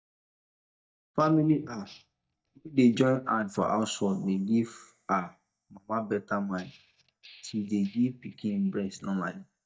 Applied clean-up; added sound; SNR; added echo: neural mask model DeepFilterNet 3.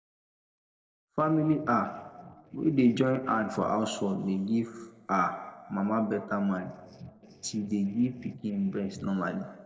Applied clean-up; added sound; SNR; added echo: neural separator model SepFormer DNS4.